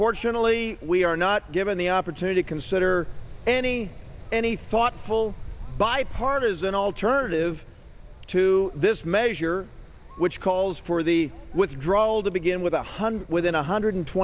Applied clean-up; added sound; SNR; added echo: none; Wind; 14 dB; none.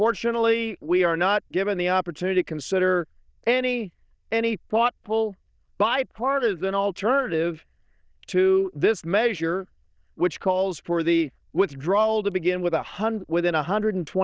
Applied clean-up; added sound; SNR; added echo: neural diffusion model UNIVERSE++.